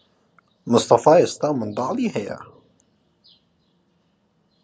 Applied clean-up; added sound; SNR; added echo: none; none; none; none.